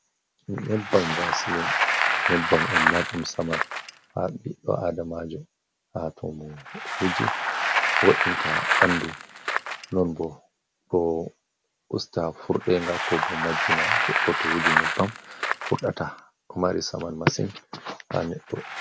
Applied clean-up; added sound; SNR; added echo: none; Bicycle; 0 dB; none.